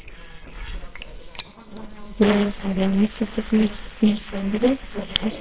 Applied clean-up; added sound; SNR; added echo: neural separator model SepFormer WHAMR!.